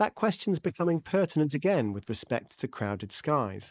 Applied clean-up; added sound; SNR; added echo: neural mask model Resemble Enhance denoiser.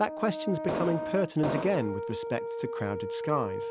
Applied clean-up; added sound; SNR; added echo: none; Explosion + Brass instrument; 4 dB; none.